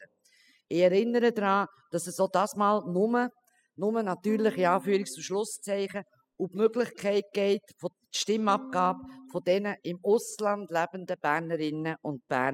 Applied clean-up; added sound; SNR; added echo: classical method spectral subtraction.